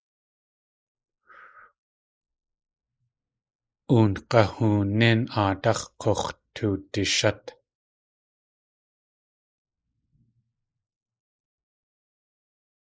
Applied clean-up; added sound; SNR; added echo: neural mask model Resemble Enhance denoiser.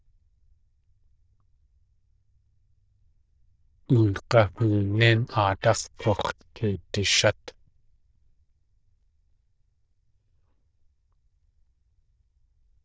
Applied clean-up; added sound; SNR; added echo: neural diffusion model UNIVERSE++.